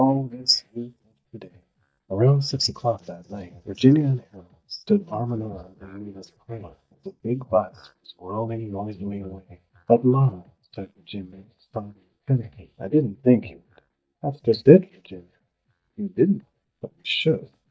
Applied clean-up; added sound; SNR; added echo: neural mask model DeepFilterNet 3.